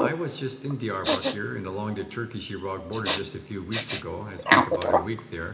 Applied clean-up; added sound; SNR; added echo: none; Respiratory sounds; -3 dB; reverberation time 0.8 s.